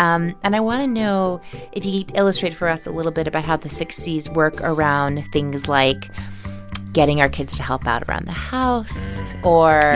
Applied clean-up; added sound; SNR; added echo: none; none; none; none.